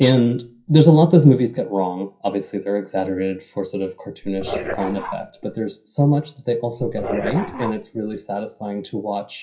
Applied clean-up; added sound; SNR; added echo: classical method WPE with log-MMSE.